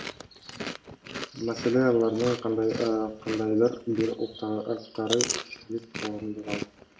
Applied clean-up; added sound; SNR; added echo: none; Chewing, mastication; 9 dB; reverberation time 0.4 s.